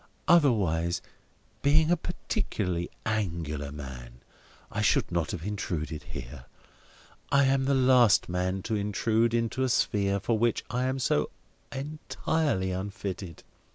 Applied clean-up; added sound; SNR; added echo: none; none; none; none.